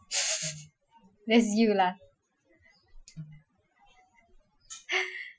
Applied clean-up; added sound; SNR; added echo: classical method Wiener filter.